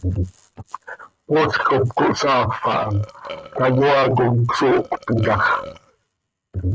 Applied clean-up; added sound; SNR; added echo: neural mask model RNNoise.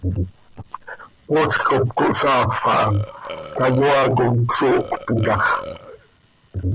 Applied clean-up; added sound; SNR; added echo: none; Burping, eructation; 15 dB; none.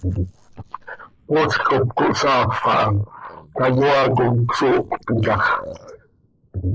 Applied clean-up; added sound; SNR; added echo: neural mask model Resemble Enhance denoiser.